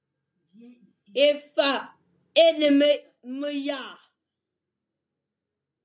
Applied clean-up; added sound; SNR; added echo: none; none; none; none.